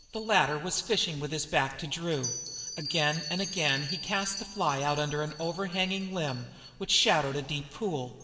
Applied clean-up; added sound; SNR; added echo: none; Bell; 12 dB; reverberation time 2.0 s.